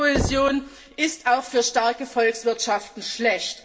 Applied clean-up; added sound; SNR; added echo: none; Knock; 10 dB; reverberation time 0.4 s.